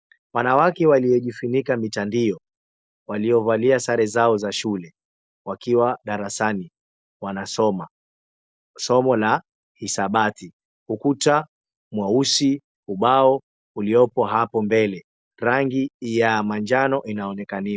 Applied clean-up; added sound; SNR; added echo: none; none; none; none.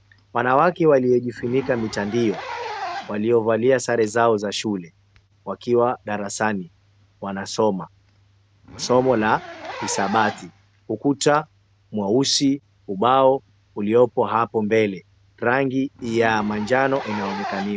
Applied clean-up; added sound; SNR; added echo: none; Zipper (clothing); 16 dB; none.